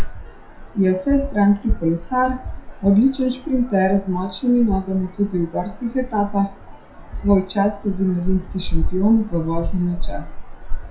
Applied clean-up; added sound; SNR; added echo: classical method WPE with log-MMSE.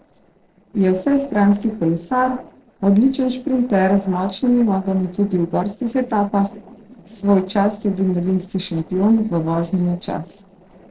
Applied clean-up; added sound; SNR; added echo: neural separator model SepFormer DNS4.